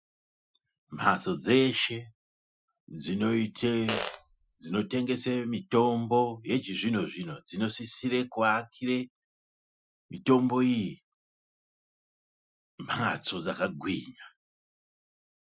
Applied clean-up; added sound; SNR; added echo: classical method Wiener filter.